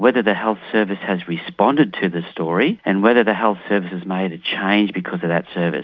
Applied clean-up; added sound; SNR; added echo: none; none; none; none.